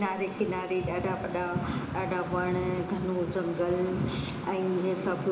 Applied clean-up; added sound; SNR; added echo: none; Stream; 17 dB; reverberation time 0.8 s.